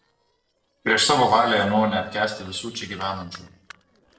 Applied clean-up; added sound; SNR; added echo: neural separator model SepFormer DNS4.